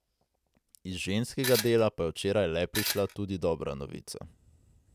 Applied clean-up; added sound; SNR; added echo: none; Tools; 3 dB; none.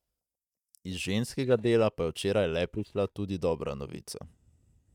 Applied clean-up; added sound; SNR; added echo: neural mask model DeepFilterNet 3.